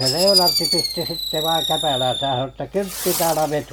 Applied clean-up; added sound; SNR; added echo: none; Fireworks; 1 dB; none.